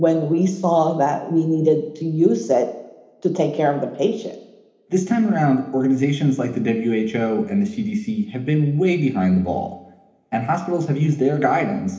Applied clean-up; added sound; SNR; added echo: none; none; none; reverberation time 1.0 s.